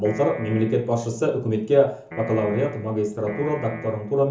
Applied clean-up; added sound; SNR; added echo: none; Piano; 15 dB; reverberation time 0.8 s.